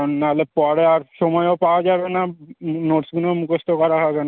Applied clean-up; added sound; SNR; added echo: none; none; none; none.